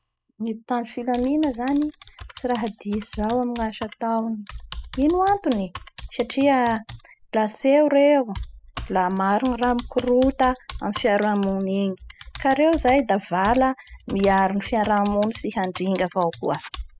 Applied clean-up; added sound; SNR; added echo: classical method spectral subtraction.